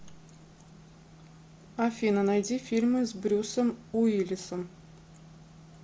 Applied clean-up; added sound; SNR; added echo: none; none; none; none.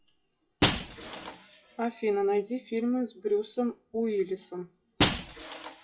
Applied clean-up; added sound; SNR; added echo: classical method WPE with log-MMSE.